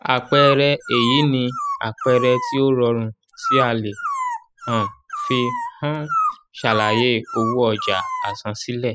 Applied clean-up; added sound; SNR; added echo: classical method spectral subtraction.